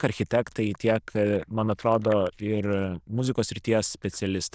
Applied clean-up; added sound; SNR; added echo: neural diffusion model UNIVERSE++.